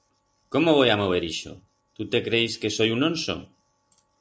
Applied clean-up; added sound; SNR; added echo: none; none; none; none.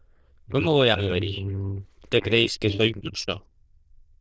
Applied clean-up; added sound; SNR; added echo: neural diffusion model UNIVERSE++.